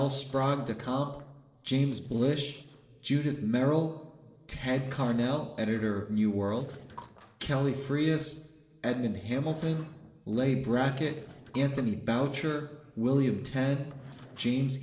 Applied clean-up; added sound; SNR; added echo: neural separator model SepFormer DNS4.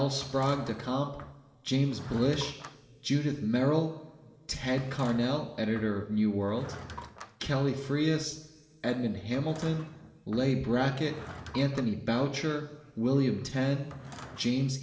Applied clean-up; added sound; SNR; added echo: none; Drawer open or close / Wood; 18 dB; reverberation time 1.7 s.